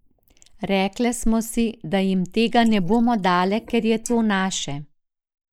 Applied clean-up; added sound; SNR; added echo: neural mask model Resemble Enhance denoiser.